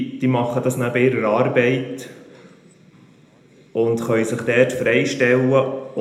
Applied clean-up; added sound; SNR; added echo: none; none; none; reverberation time 0.7 s.